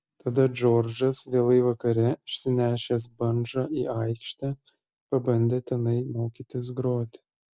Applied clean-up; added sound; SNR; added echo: none; none; none; none.